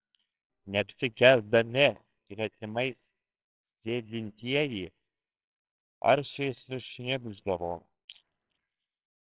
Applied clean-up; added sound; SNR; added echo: neural separator model SepFormer WHAMR!.